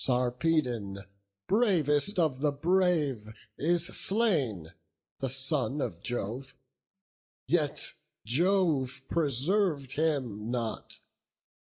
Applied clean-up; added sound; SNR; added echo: neural mask model Resemble Enhance denoiser.